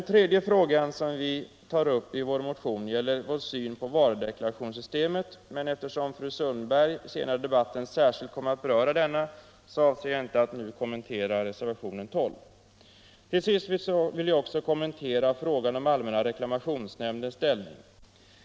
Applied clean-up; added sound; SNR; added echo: none; none; none; none.